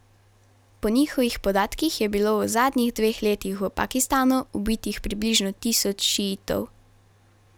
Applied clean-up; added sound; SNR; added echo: none; none; none; none.